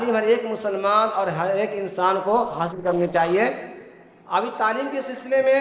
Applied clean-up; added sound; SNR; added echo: neural separator model SepFormer DNS4.